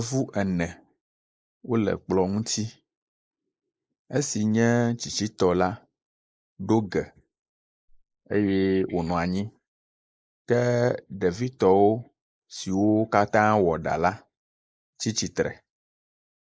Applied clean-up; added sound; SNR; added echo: neural mask model Resemble Enhance denoiser.